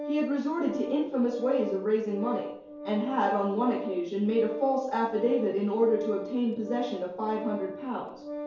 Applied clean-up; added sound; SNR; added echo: none; Organ; 11 dB; reverberation time 2.4 s.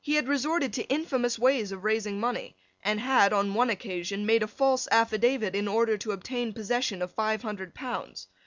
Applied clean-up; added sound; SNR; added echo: none; none; none; none.